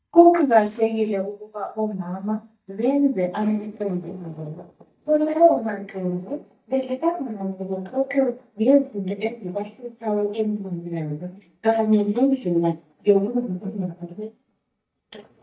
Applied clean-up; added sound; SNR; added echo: neural mask model DeepFilterNet 3.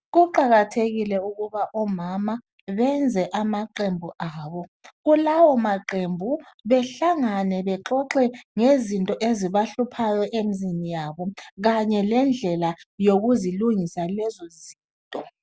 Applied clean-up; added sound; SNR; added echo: none; none; none; none.